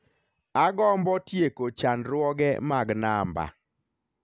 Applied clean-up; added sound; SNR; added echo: none; none; none; none.